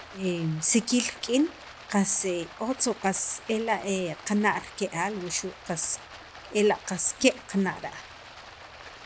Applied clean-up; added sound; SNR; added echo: none; Stream; 17 dB; none.